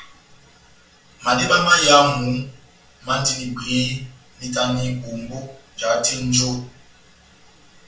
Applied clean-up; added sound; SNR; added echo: none; none; none; reverberation time 0.3 s.